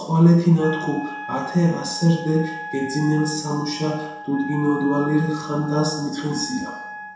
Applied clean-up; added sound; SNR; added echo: none; Wind instrument, woodwind instrument; 13 dB; reverberation time 0.7 s.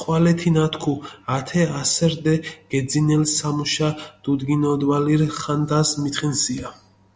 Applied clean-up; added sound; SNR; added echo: none; none; none; none.